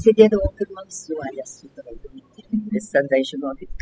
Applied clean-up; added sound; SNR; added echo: classical method spectral subtraction.